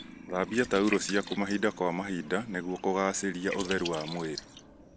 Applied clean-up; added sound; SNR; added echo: none; Liquid; 12 dB; none.